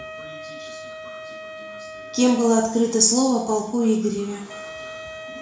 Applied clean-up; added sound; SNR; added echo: none; Wind instrument, woodwind instrument; 15 dB; reverberation time 0.6 s.